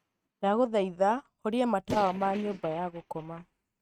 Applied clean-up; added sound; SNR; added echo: neural mask model RNNoise.